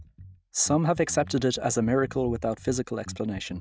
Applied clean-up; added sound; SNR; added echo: neural mask model RNNoise.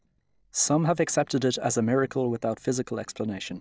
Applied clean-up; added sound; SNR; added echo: neural separator model SepFormer DNS4.